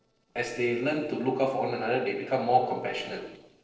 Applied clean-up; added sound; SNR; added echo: neural separator model SepFormer DNS4.